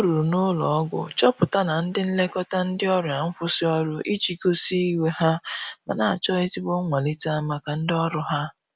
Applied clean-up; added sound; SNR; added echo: none; none; none; none.